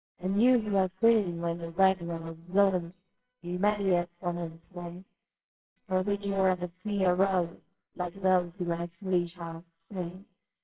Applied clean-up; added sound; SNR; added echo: neural separator model SepFormer WHAMR!.